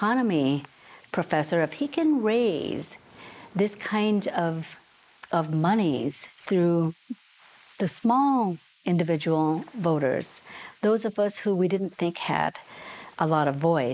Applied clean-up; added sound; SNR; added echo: neural mask model Resemble Enhance denoiser.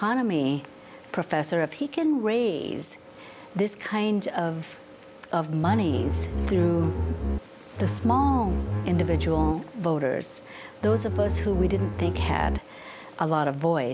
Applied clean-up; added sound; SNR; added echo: none; Bowed string instrument; 0 dB; none.